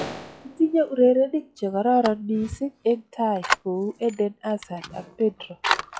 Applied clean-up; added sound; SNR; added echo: classical method log-MMSE.